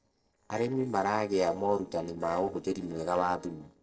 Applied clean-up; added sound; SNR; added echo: neural separator model SepFormer DNS4.